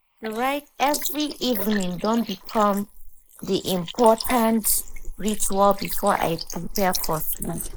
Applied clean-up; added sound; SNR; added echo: neural mask model Resemble Enhance denoiser.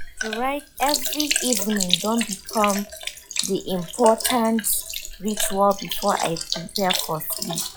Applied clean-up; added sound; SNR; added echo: classical method log-MMSE.